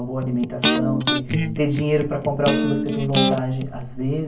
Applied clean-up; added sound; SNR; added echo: none; Electric guitar; 0 dB; reverberation time 0.3 s.